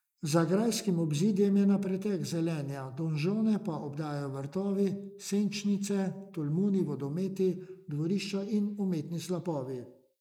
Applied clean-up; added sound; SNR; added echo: neural mask model Resemble Enhance denoiser.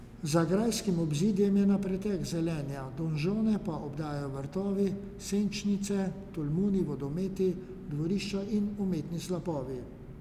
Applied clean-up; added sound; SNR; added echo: none; Engine; 16 dB; none.